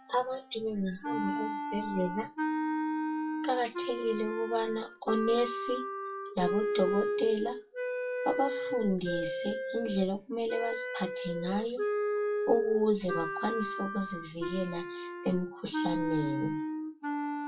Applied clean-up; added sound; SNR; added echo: classical method WPE with log-MMSE.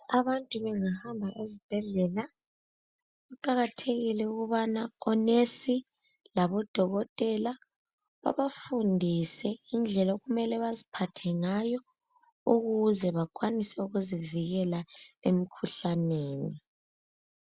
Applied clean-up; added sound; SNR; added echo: none; none; none; none.